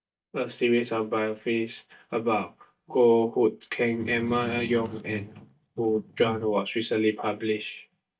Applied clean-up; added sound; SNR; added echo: neural mask model DeepFilterNet 3.